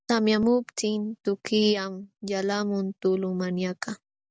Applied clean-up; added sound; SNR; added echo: none; none; none; none.